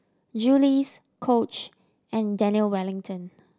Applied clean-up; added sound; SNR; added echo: none; none; none; none.